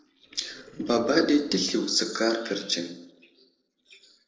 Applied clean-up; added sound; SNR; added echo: neural separator model SepFormer DNS4.